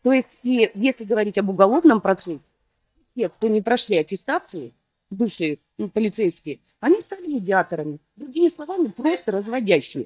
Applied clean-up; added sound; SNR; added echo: neural mask model DeepFilterNet 3.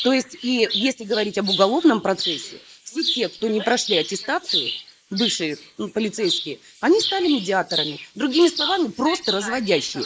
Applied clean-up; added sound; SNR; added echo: neural mask model Resemble Enhance denoiser.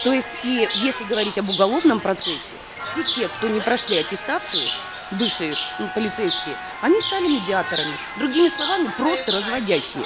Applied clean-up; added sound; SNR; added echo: none; Chirp, tweet; 4 dB; none.